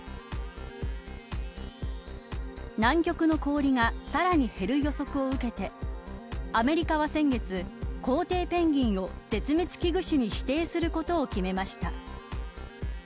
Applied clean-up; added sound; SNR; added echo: none; none; none; none.